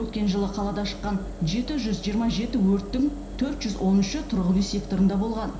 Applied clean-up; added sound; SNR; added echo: none; Engine; 10 dB; reverberation time 0.5 s.